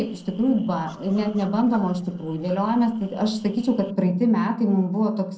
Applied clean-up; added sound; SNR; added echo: neural separator model SepFormer DNS4.